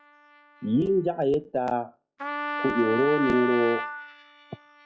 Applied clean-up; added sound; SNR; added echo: classical method log-MMSE.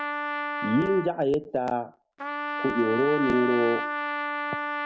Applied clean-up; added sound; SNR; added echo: none; Trumpet; 4 dB; none.